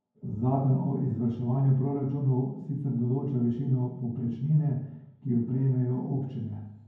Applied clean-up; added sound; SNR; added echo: none; none; none; reverberation time 0.9 s.